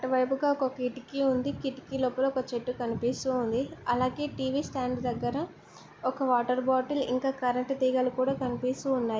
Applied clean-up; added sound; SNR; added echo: none; none; none; none.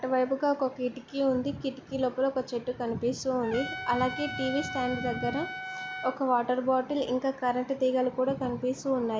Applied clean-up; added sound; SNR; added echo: none; Trumpet; 9 dB; none.